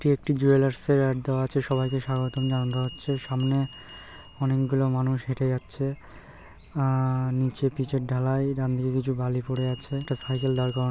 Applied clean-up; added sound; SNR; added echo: none; Bell; 15 dB; none.